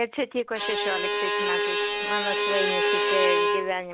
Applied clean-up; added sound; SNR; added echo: none; Bowed string instrument; -5 dB; none.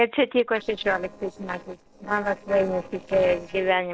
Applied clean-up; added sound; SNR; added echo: neural separator model SepFormer DNS4.